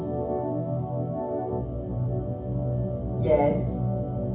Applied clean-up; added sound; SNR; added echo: none; Organ; -4 dB; reverberation time 0.9 s.